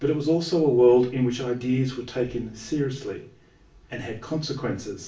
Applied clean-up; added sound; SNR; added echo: none; none; none; reverberation time 0.3 s.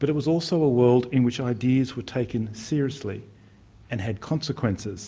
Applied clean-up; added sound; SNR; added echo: none; none; none; none.